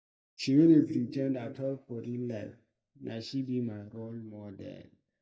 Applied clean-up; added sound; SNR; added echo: neural mask model DeepFilterNet 3.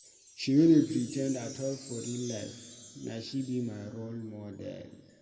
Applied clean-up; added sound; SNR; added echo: none; Chime; 19 dB; reverberation time 1.4 s.